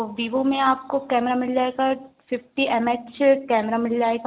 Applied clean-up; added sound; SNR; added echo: none; none; none; none.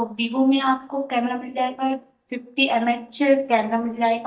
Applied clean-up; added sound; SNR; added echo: neural mask model DeepFilterNet 3.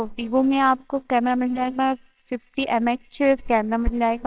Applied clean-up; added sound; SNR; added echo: neural separator model SepFormer WHAMR!.